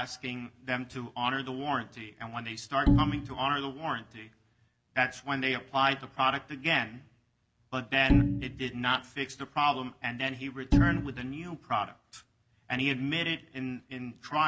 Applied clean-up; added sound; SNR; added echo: none; Bowed string instrument; -4 dB; none.